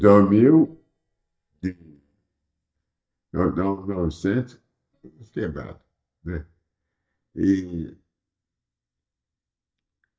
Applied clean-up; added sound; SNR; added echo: neural mask model DeepFilterNet 3.